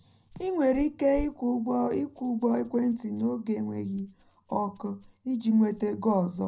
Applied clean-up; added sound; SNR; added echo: none; Rattle; 20 dB; reverberation time 0.5 s.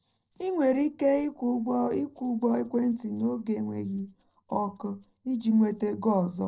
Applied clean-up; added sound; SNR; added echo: neural separator model SepFormer DNS4.